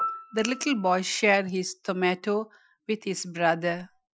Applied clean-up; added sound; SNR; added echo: classical method Wiener filter.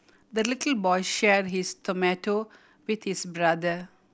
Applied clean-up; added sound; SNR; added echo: none; none; none; none.